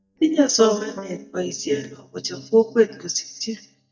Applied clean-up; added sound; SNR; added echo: neural mask model DeepFilterNet 3.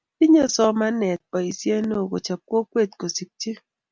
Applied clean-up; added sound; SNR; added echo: none; none; none; none.